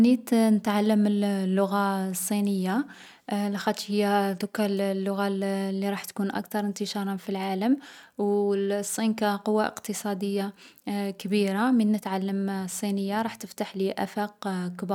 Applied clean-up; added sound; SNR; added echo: none; none; none; none.